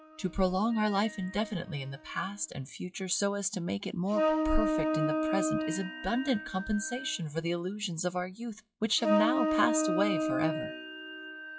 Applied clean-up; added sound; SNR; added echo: classical method log-MMSE.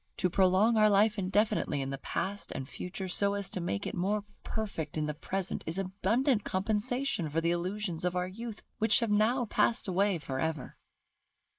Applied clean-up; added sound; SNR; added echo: neural mask model Resemble Enhance denoiser.